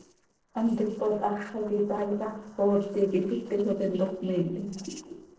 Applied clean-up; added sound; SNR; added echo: neural separator model SepFormer DNS4.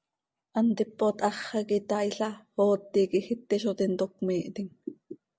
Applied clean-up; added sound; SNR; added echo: none; none; none; none.